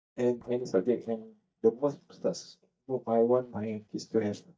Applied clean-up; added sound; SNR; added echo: neural mask model DeepFilterNet 3.